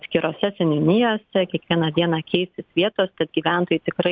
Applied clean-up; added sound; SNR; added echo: none; none; none; none.